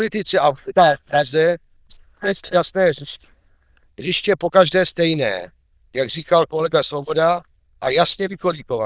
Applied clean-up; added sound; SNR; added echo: neural diffusion model UNIVERSE++.